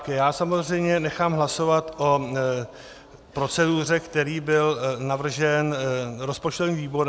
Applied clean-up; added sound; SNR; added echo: none; none; none; none.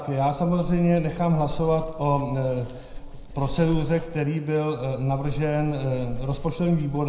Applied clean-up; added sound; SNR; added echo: none; Dog; 11 dB; reverberation time 0.7 s.